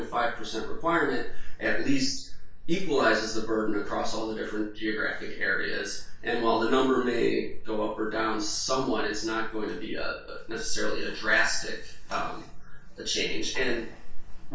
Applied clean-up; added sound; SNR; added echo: none; none; none; reverberation time 0.3 s.